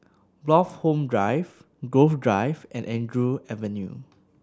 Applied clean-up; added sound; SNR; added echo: none; none; none; none.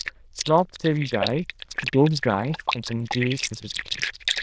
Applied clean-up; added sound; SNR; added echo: neural diffusion model UNIVERSE++.